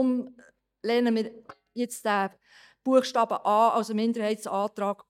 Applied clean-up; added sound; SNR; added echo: neural mask model DeepFilterNet 3.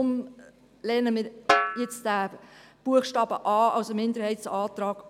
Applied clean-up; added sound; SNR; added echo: none; Snare drum; 2 dB; none.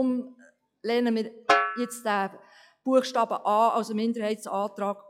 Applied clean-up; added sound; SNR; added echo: classical method log-MMSE.